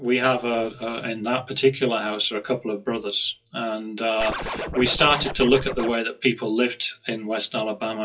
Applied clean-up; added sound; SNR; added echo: classical method WPE with log-MMSE.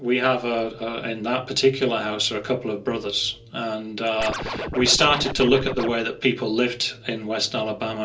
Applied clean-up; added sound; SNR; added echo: none; Scratching (performance technique); 6 dB; reverberation time 0.3 s.